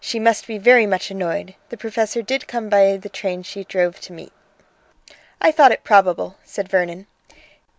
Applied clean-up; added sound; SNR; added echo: none; none; none; none.